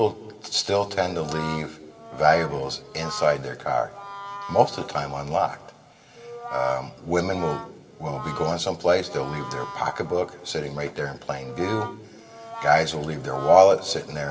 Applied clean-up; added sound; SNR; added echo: none; Brass instrument; 14 dB; reverberation time 1.3 s.